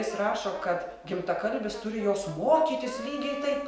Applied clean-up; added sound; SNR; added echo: none; Brass instrument; 12 dB; none.